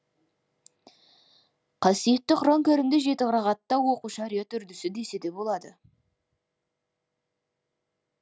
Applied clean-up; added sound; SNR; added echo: none; none; none; none.